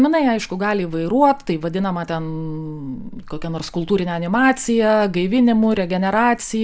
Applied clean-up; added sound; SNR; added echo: none; none; none; none.